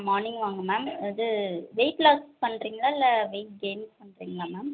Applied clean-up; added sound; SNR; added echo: none; none; none; none.